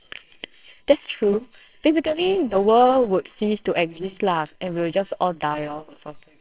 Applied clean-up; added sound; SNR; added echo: neural separator model SepFormer WHAMR!.